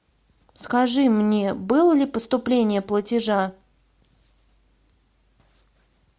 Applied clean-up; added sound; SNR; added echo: none; none; none; none.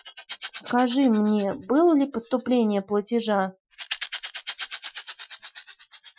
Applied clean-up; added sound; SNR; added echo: classical method Wiener filter.